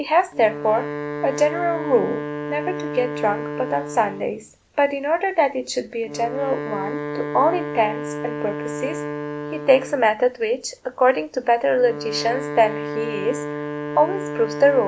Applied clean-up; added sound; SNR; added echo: none; Wind instrument, woodwind instrument; 8 dB; none.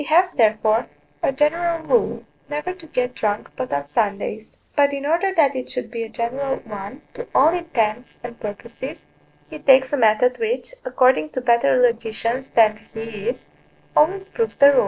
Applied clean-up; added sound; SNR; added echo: neural separator model SepFormer DNS4.